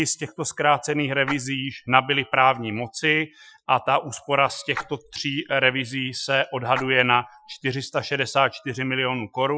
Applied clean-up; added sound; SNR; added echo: classical method Wiener filter.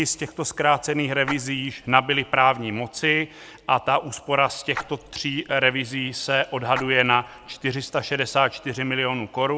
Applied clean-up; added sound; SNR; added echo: none; Splash, splatter; 15 dB; none.